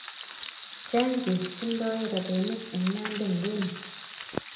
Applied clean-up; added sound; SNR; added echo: none; Frying (food); 9 dB; reverberation time 0.8 s.